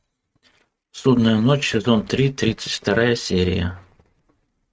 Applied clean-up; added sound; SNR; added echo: neural mask model RNNoise.